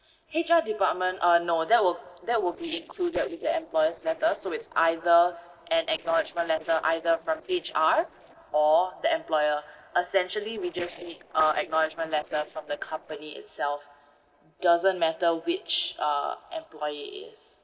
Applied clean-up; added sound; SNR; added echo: neural separator model SepFormer DNS4.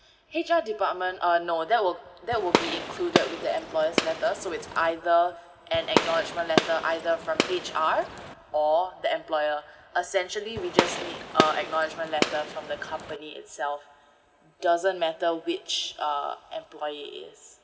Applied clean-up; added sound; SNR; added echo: none; Gunshot, gunfire; 1 dB; reverberation time 1.1 s.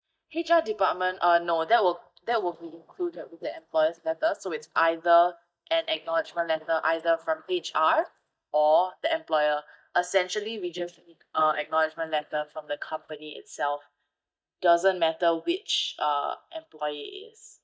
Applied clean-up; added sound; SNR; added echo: neural mask model DeepFilterNet 3.